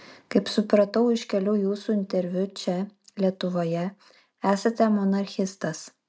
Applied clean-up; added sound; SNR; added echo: none; none; none; none.